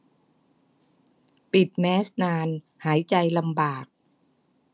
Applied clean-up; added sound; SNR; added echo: none; none; none; none.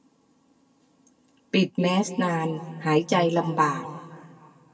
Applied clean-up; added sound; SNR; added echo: none; none; none; reverberation time 1.7 s.